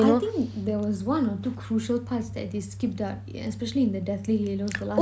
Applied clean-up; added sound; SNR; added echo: none; none; none; none.